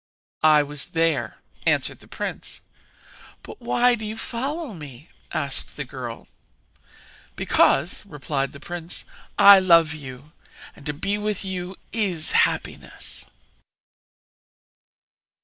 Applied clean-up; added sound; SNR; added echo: neural mask model DeepFilterNet 3.